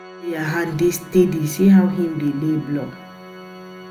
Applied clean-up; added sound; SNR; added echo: none; Organ; 19 dB; none.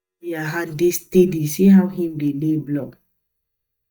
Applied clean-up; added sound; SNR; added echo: neural mask model DeepFilterNet 3.